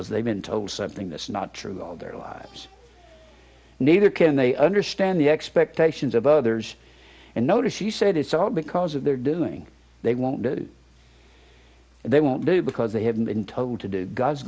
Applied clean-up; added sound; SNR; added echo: none; none; none; none.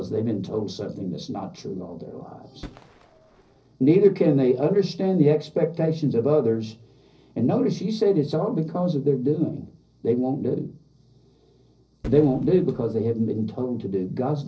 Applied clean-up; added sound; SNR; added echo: neural separator model SepFormer DNS4.